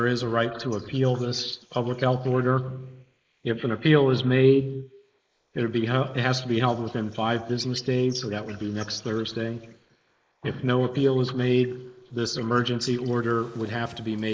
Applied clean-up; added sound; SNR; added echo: neural mask model Resemble Enhance denoiser.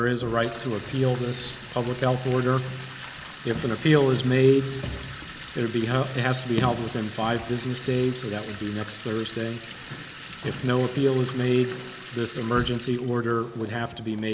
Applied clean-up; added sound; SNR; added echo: none; Sink (filling or washing) / Water tap, faucet; 12 dB; none.